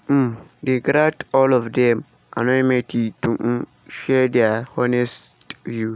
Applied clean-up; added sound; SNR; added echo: none; none; none; none.